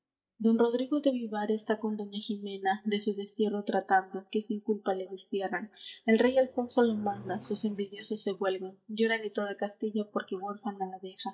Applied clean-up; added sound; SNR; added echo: neural mask model DeepFilterNet 3.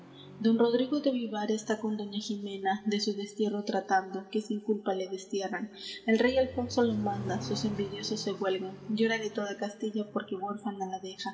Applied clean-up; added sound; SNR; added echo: none; Accelerating, revving, vroom; 16 dB; reverberation time 1.4 s.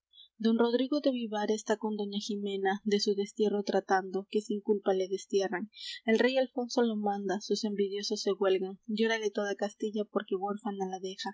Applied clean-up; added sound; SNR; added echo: none; none; none; none.